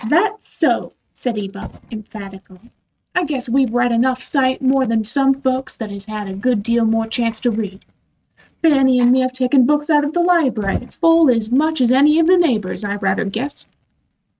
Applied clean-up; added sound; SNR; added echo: neural mask model RNNoise.